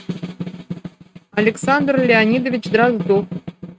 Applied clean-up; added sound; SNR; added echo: neural mask model RNNoise.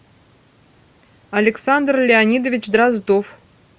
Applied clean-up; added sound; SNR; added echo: none; none; none; none.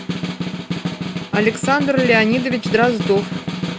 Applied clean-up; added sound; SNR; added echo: none; Snare drum; 4 dB; none.